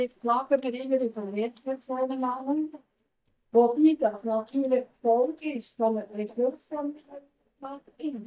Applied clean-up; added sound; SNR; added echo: neural mask model DeepFilterNet 3.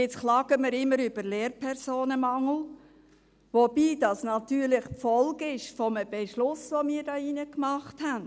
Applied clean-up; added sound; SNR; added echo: none; none; none; none.